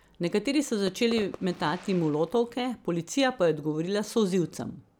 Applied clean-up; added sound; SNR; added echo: none; Fireworks; 19 dB; none.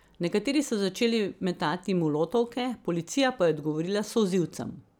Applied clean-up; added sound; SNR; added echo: none; none; none; none.